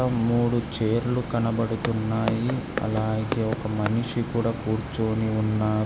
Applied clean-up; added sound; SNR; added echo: none; Walk, footsteps; 10 dB; none.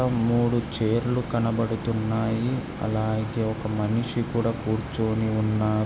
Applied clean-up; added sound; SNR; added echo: none; none; none; none.